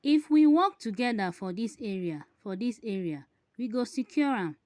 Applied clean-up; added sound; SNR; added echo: none; none; none; none.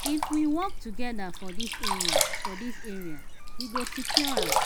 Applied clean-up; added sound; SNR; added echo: none; Gull, seagull / Fowl + Sink (filling or washing); -4 dB; none.